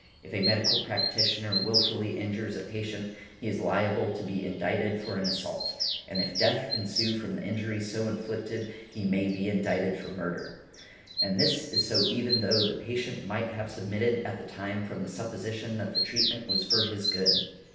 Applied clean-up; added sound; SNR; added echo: none; Bird vocalization, bird call, bird song; 2 dB; reverberation time 0.9 s.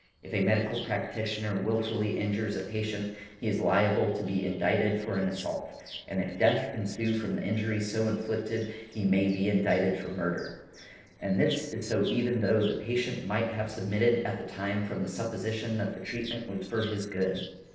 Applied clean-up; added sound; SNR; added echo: neural separator model SepFormer DNS4.